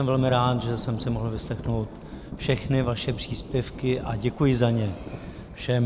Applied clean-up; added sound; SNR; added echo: none; Thunder / Rain; 10 dB; none.